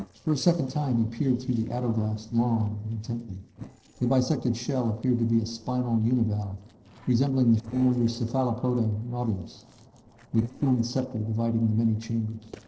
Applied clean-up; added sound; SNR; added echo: neural separator model SepFormer DNS4.